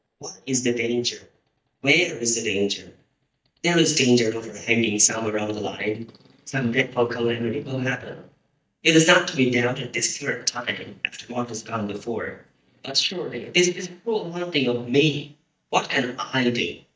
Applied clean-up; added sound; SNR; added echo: neural mask model DeepFilterNet 3.